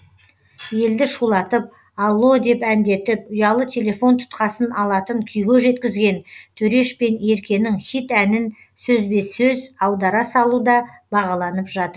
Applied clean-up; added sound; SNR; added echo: none; none; none; none.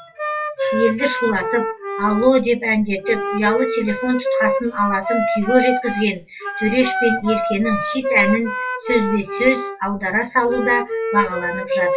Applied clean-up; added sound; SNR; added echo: classical method WPE with log-MMSE.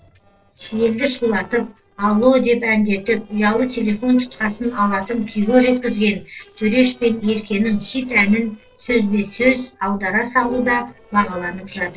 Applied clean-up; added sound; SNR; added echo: neural separator model SepFormer DNS4.